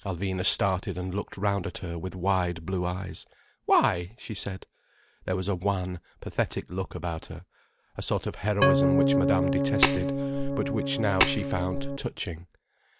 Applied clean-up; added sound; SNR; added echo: none; Organ + Tap; -5 dB; none.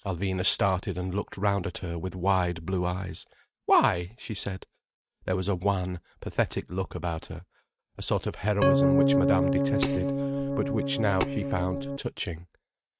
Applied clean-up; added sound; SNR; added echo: neural mask model RNNoise.